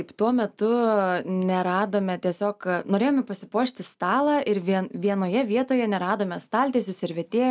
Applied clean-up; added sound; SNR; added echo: none; none; none; none.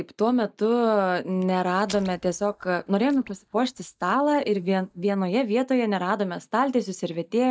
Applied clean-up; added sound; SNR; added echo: neural mask model DeepFilterNet 3.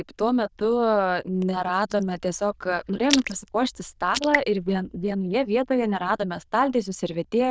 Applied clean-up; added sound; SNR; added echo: neural diffusion model UNIVERSE++.